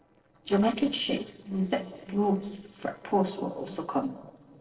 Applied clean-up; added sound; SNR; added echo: neural separator model SepFormer DNS4.